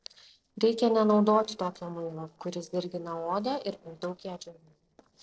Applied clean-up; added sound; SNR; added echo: neural separator model SepFormer DNS4.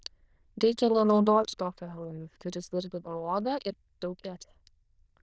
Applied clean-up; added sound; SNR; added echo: neural diffusion model UNIVERSE++.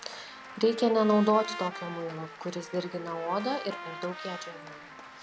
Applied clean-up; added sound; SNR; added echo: none; Trumpet + Applause; 12 dB; none.